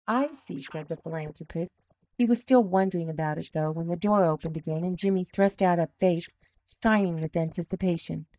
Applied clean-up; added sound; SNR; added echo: neural mask model DeepFilterNet 3.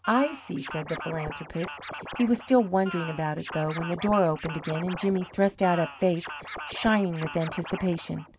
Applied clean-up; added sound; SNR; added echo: none; Scratching (performance technique); 12 dB; none.